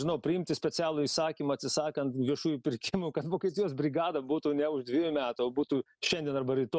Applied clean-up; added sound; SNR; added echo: none; none; none; none.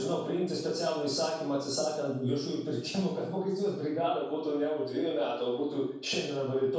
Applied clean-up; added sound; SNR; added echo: none; none; none; reverberation time 0.7 s.